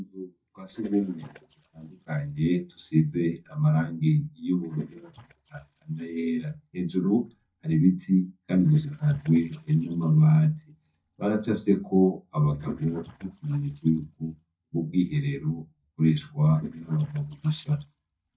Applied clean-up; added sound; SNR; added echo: neural mask model DeepFilterNet 3.